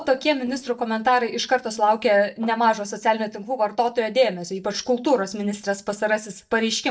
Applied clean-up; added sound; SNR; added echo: neural mask model DeepFilterNet 3.